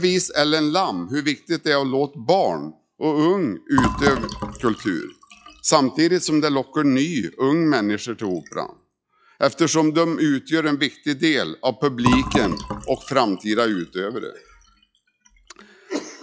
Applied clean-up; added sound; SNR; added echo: classical method log-MMSE.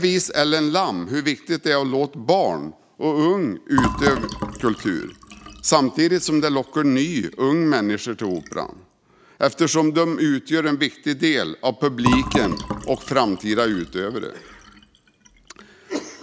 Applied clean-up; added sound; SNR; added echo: none; Fill (with liquid); 12 dB; none.